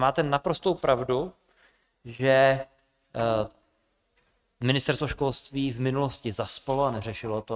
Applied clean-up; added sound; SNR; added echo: neural mask model RNNoise.